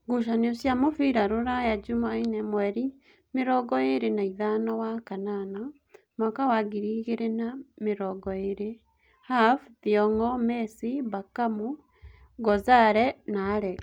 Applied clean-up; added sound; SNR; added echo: none; none; none; none.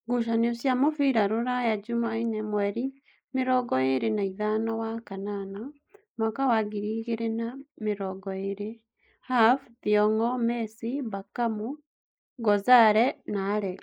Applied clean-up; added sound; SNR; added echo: neural mask model Resemble Enhance denoiser.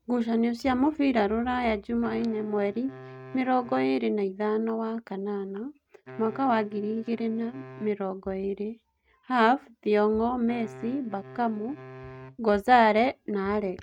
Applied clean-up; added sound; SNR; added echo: neural mask model RNNoise.